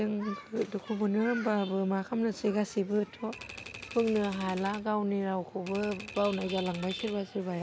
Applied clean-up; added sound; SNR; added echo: none; Typewriter; 15 dB; none.